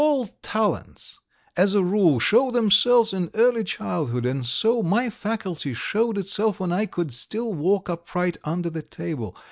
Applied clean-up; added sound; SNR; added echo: none; none; none; none.